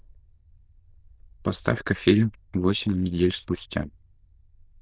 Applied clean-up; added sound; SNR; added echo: neural diffusion model UNIVERSE++.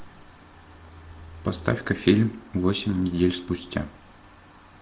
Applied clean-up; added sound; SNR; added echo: none; Bowed string instrument; 18 dB; none.